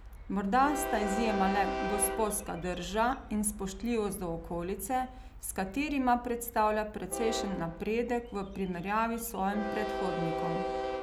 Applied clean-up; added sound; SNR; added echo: none; Train; 6 dB; none.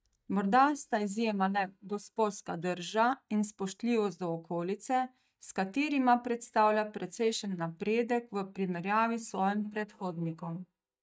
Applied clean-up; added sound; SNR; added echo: neural mask model DeepFilterNet 3.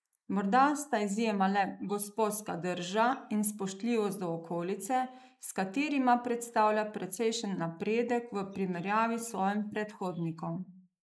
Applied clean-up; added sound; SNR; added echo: neural mask model Resemble Enhance denoiser.